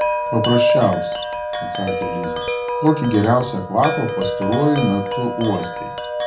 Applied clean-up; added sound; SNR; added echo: none; Wind chime; 2 dB; reverberation time 0.3 s.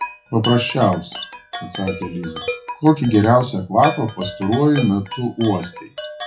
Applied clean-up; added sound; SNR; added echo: classical method WPE with log-MMSE.